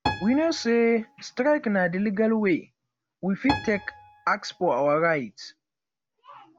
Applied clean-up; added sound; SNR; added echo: none; Piano; 12 dB; none.